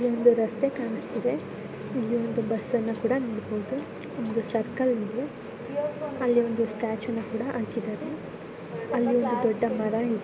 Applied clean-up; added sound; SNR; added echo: none; none; none; none.